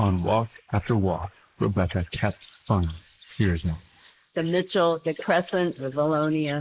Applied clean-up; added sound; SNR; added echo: neural mask model Resemble Enhance denoiser.